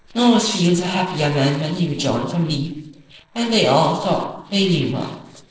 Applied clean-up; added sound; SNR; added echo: neural separator model SepFormer DNS4.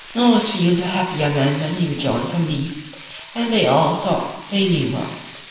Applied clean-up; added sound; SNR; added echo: none; Frying (food); 14 dB; reverberation time 1.0 s.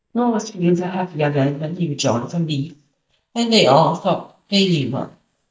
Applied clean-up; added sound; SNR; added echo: neural mask model DeepFilterNet 3.